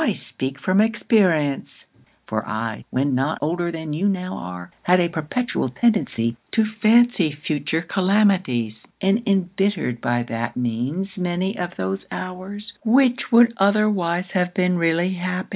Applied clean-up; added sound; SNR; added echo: none; none; none; none.